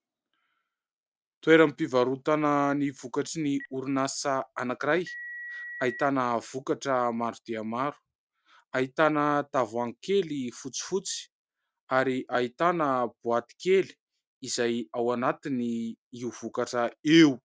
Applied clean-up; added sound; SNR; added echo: none; Telephone; 15 dB; none.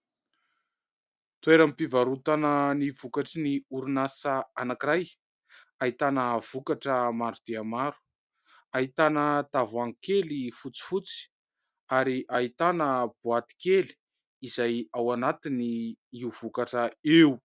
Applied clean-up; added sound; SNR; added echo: none; none; none; none.